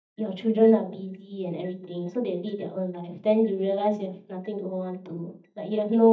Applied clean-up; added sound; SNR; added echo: neural mask model DeepFilterNet 3.